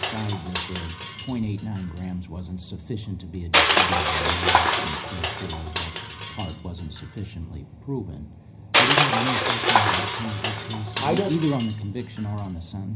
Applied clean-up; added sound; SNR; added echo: none; Crushing; -3 dB; reverberation time 0.4 s.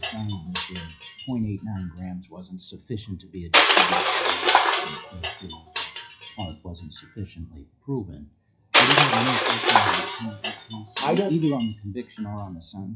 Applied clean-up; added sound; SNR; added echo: classical method WPE with log-MMSE.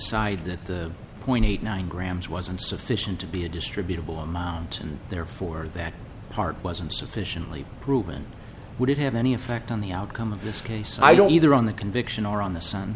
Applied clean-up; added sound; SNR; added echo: none; none; none; none.